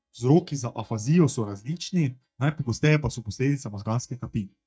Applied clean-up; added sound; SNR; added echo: neural mask model DeepFilterNet 3.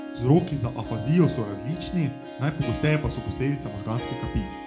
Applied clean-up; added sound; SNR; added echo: none; Harp; 10 dB; reverberation time 0.3 s.